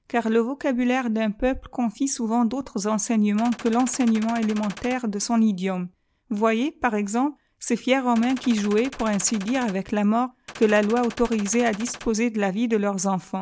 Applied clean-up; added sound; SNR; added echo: none; Gunshot, gunfire; 16 dB; none.